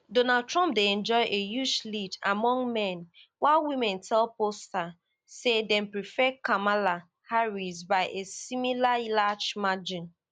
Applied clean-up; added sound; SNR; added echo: none; none; none; none.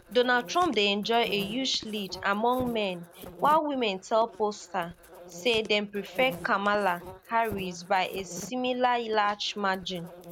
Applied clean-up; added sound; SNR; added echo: none; Insect; 17 dB; none.